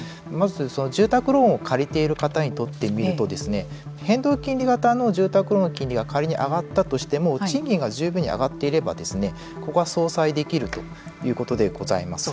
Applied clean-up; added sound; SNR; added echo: none; none; none; none.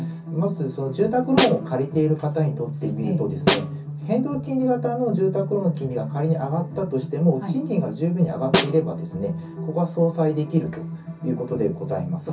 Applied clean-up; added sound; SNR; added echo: none; Snare drum; 3 dB; reverberation time 0.3 s.